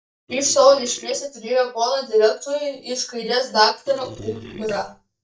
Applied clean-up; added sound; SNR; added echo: neural mask model DeepFilterNet 3.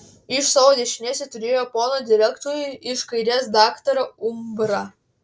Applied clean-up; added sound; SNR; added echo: none; none; none; none.